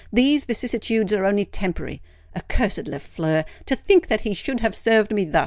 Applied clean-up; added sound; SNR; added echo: none; none; none; none.